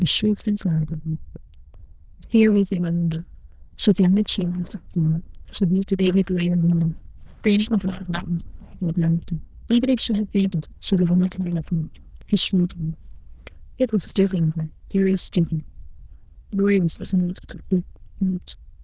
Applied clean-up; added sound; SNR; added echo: neural diffusion model UNIVERSE++.